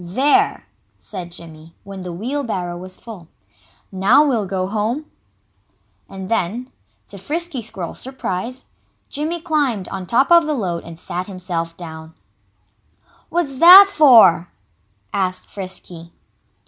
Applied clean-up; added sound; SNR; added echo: none; none; none; none.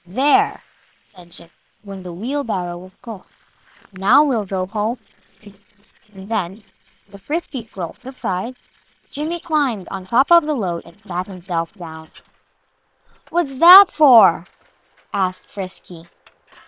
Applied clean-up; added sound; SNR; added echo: neural separator model SepFormer WHAM!.